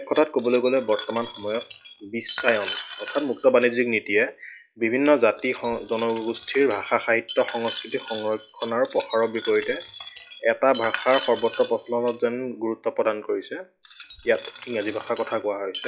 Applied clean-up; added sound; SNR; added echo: classical method log-MMSE.